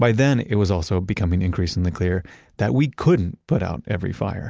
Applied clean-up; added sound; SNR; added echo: none; none; none; none.